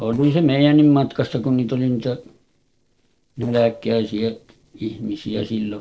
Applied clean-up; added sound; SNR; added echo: neural separator model SepFormer DNS4.